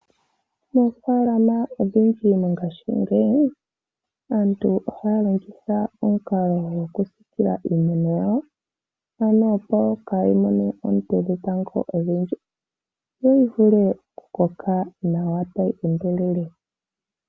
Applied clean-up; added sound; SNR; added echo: none; none; none; none.